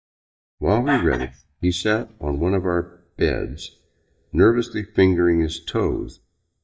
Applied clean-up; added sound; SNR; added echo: neural mask model DeepFilterNet 3.